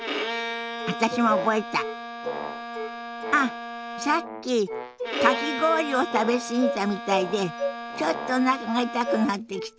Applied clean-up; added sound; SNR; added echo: none; Bowed string instrument; 8 dB; none.